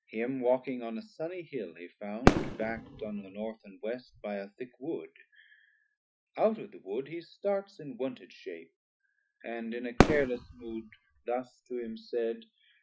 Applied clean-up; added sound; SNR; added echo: classical method Wiener filter.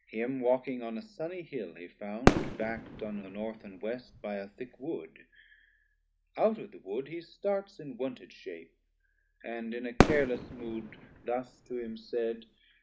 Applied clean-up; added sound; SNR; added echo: none; Fireworks; -4 dB; none.